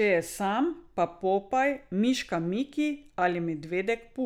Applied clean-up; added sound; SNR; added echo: none; none; none; none.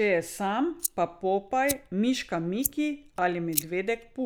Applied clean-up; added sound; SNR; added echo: neural mask model Resemble Enhance denoiser.